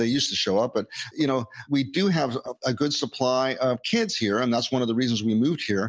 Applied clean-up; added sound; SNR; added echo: none; none; none; none.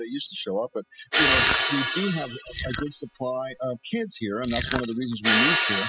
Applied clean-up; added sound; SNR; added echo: classical method spectral subtraction.